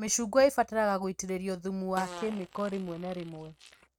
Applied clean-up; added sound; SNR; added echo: neural mask model RNNoise.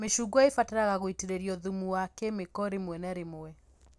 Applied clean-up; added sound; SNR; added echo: none; none; none; none.